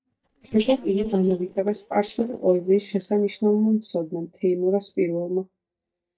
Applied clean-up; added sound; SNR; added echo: neural mask model DeepFilterNet 3.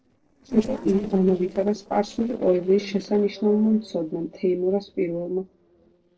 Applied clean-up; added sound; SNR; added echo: neural separator model SepFormer DNS4.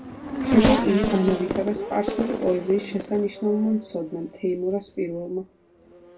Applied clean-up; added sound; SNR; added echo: none; Race car, auto racing / Accelerating, revving, vroom; 3 dB; reverberation time 0.2 s.